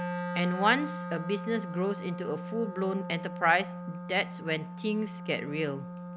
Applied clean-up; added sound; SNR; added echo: none; Wind instrument, woodwind instrument; 7 dB; none.